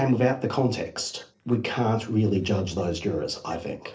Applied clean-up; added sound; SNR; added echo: neural separator model SepFormer DNS4.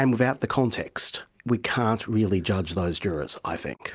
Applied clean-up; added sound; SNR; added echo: none; none; none; none.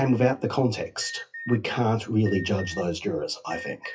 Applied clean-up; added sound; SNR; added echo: classical method WPE with log-MMSE.